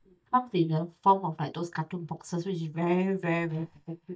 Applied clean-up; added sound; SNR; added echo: neural mask model DeepFilterNet 3.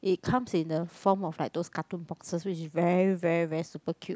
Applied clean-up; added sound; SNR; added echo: none; none; none; none.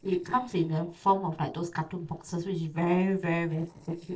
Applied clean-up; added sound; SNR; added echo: neural separator model SepFormer DNS4.